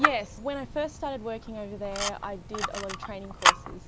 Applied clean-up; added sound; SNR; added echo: none; Camera; -4 dB; none.